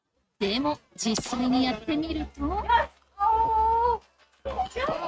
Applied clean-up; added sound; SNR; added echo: neural mask model RNNoise.